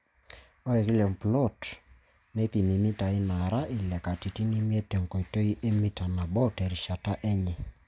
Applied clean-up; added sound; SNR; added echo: none; none; none; none.